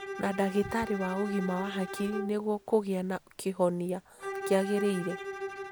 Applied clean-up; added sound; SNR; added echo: none; Bowed string instrument; 9 dB; none.